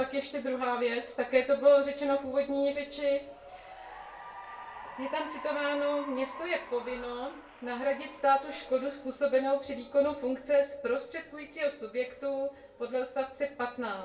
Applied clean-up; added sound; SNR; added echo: none; Applause / Cheering; 19 dB; reverberation time 0.3 s.